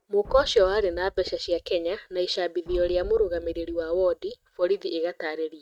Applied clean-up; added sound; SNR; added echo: neural mask model RNNoise.